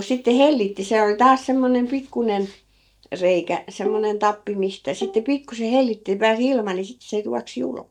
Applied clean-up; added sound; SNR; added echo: neural mask model DeepFilterNet 3.